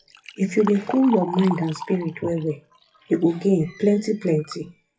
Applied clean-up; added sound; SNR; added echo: classical method WPE with log-MMSE.